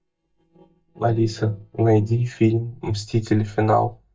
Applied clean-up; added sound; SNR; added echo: neural mask model DeepFilterNet 3.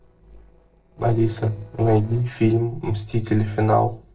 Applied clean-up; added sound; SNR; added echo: neural separator model SepFormer DNS4.